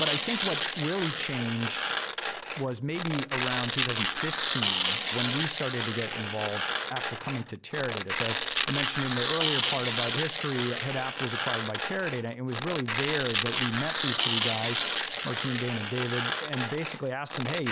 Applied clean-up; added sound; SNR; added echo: none; Tearing; -4 dB; none.